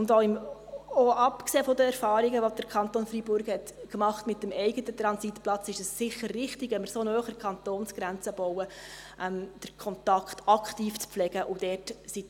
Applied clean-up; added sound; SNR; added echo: none; none; none; none.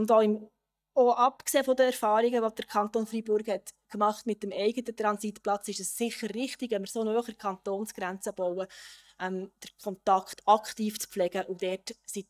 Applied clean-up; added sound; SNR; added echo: neural mask model DeepFilterNet 3.